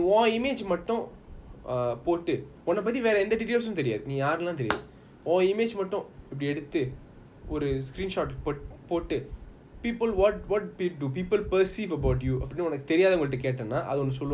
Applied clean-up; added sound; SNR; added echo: none; none; none; none.